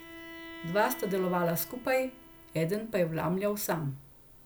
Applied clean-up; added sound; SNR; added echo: none; Bowed string instrument; 18 dB; none.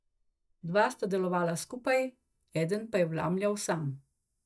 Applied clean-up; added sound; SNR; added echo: neural mask model DeepFilterNet 3.